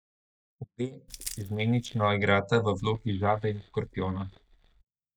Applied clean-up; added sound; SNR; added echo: neural mask model DeepFilterNet 3.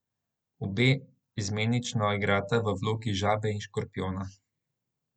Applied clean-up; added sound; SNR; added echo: none; none; none; none.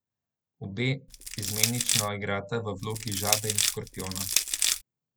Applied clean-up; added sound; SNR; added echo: none; Crushing; -5 dB; none.